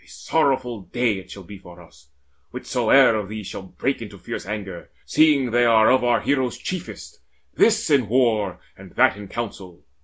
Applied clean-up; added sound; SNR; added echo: none; none; none; none.